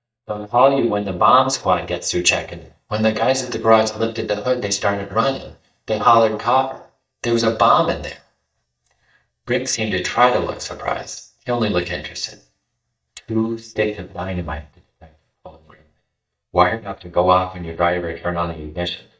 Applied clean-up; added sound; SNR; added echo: neural mask model DeepFilterNet 3.